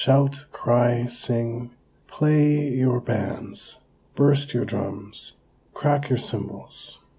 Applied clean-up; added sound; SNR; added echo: none; none; none; none.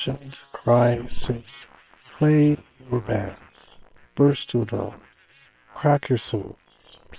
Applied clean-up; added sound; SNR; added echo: neural separator model SepFormer WHAM!.